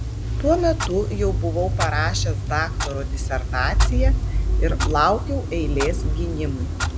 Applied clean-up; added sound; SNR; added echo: none; Clock; -3 dB; none.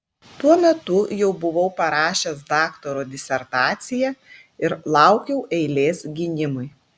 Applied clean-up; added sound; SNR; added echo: none; none; none; none.